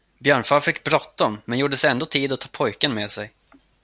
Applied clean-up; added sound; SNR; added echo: none; none; none; none.